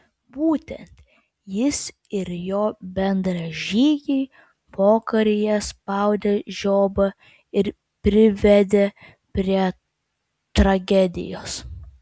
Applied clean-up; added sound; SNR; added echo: none; none; none; none.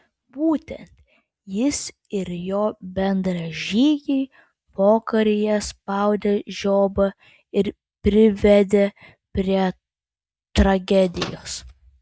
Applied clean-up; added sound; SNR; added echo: neural mask model DeepFilterNet 3.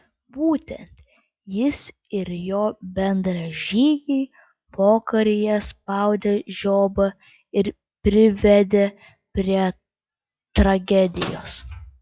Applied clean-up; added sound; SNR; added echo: classical method log-MMSE.